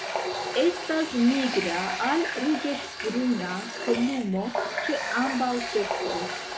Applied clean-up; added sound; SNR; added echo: none; Water tap, faucet; 5 dB; none.